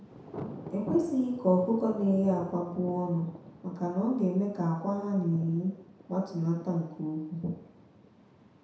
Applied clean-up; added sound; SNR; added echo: none; Thunder; 16 dB; reverberation time 0.7 s.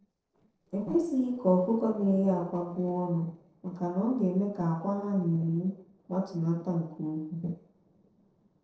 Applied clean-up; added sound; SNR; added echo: neural separator model SepFormer DNS4.